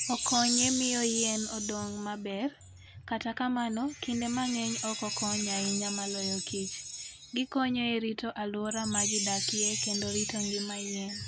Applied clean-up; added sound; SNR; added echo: none; Chime; 2 dB; none.